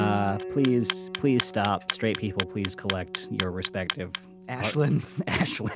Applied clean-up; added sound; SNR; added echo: none; Clock + Piano; 8 dB; none.